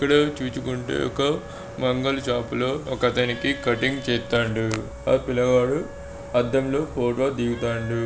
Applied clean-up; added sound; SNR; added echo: none; Wind instrument, woodwind instrument; 17 dB; none.